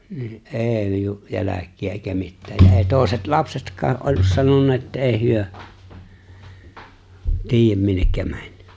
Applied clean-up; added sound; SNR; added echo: none; none; none; none.